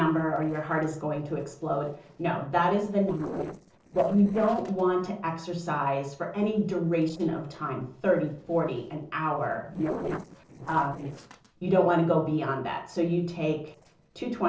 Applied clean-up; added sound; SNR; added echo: neural separator model SepFormer DNS4.